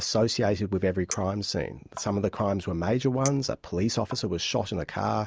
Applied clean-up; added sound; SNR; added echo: none; Chink, clink; 17 dB; none.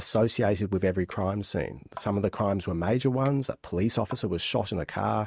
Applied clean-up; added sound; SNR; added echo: neural mask model RNNoise.